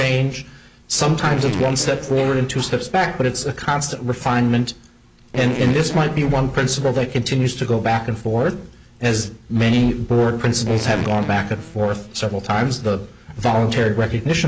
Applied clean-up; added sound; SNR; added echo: none; Fart; 12 dB; none.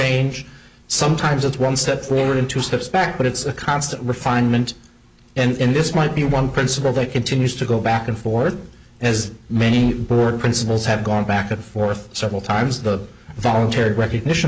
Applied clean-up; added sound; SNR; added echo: none; none; none; none.